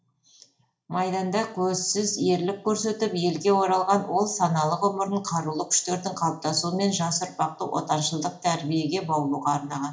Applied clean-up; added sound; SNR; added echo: none; none; none; reverberation time 0.4 s.